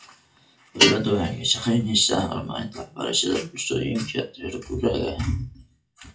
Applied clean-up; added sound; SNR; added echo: classical method WPE with log-MMSE.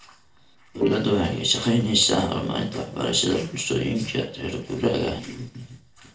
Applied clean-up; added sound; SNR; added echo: neural separator model SepFormer DNS4.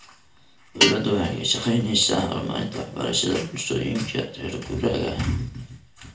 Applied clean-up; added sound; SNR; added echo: none; Guitar; 4 dB; reverberation time 0.3 s.